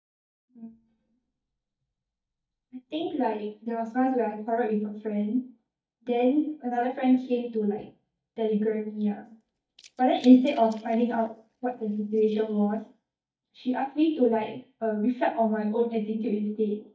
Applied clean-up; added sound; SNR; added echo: neural mask model DeepFilterNet 3.